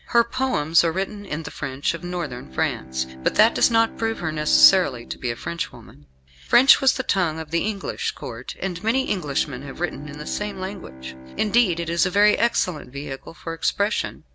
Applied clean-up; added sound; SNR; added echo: none; Bowed string instrument; 18 dB; none.